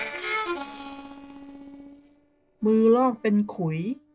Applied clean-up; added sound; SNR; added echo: neural separator model SepFormer DNS4.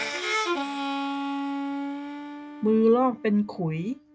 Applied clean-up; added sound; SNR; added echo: none; Harmonica; 4 dB; none.